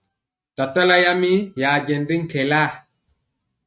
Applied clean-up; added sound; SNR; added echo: neural mask model RNNoise.